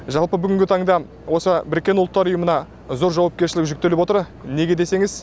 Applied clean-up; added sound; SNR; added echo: none; none; none; none.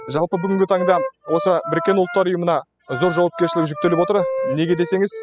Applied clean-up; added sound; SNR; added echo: classical method spectral subtraction.